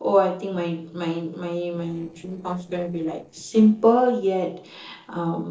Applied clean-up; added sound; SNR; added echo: neural separator model SepFormer DNS4.